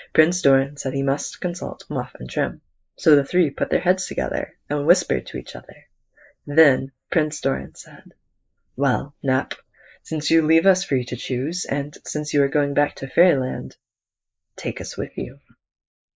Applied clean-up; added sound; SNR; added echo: neural mask model Resemble Enhance denoiser.